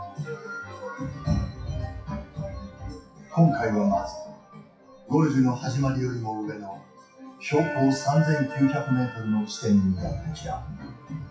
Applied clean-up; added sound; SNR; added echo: classical method WPE with log-MMSE.